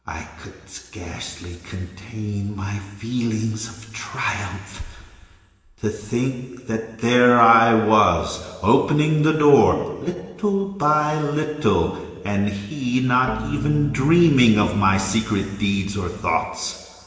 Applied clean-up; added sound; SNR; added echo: none; Organ; 11 dB; reverberation time 2.0 s.